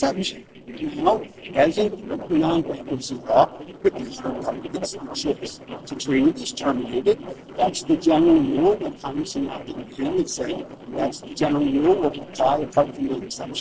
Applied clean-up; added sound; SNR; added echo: neural separator model SepFormer DNS4.